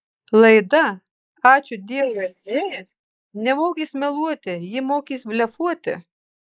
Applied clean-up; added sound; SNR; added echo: neural mask model Resemble Enhance denoiser.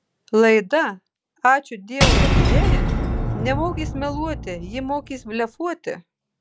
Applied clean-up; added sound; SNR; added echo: none; Shatter / Boom; -3 dB; none.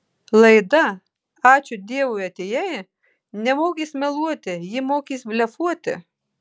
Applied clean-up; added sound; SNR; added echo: none; none; none; none.